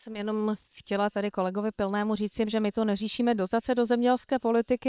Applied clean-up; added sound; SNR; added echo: neural separator model SepFormer WHAM!.